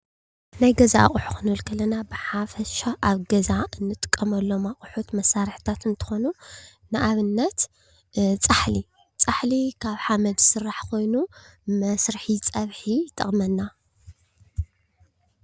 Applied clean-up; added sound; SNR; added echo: none; none; none; none.